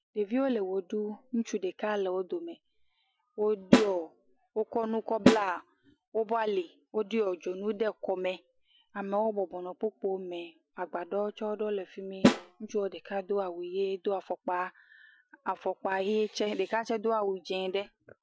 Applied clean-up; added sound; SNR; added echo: classical method Wiener filter.